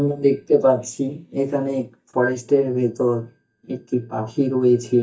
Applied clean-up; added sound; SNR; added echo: neural mask model DeepFilterNet 3.